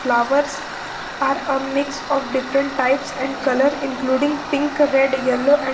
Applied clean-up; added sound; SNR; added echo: none; Tools; 10 dB; reverberation time 0.7 s.